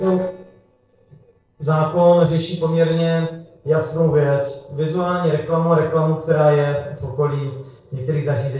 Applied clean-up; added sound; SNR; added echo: neural separator model SepFormer DNS4.